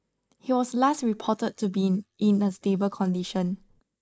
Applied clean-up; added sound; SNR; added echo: neural mask model Resemble Enhance denoiser.